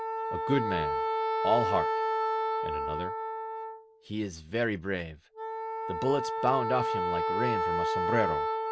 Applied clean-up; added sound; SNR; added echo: none; Wind instrument, woodwind instrument; -2 dB; none.